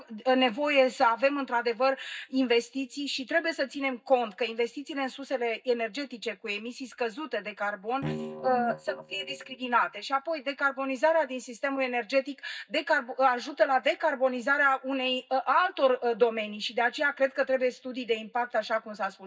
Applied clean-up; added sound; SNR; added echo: neural mask model DeepFilterNet 3.